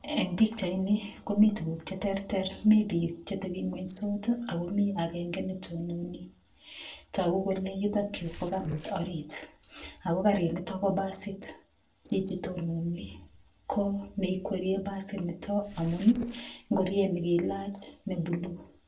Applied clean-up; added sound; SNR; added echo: neural separator model SepFormer DNS4.